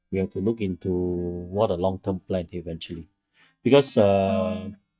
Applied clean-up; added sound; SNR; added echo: neural mask model DeepFilterNet 3.